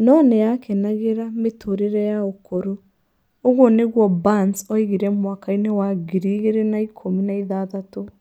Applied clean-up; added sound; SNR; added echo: none; none; none; none.